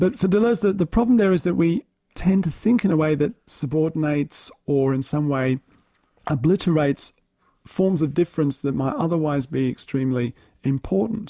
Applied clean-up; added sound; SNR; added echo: none; none; none; none.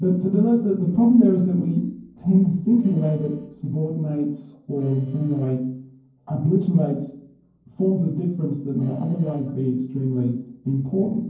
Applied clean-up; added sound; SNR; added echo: neural separator model SepFormer DNS4.